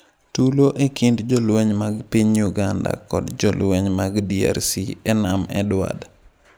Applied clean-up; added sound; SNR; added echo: none; none; none; none.